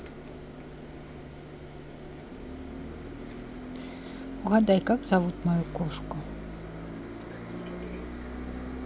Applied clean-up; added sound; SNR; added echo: none; Bus; 8 dB; none.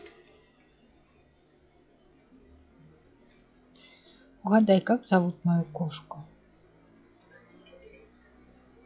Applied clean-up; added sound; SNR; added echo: classical method log-MMSE.